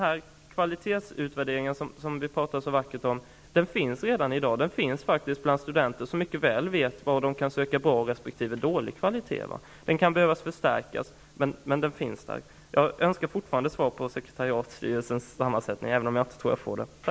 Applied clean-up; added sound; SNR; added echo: none; none; none; none.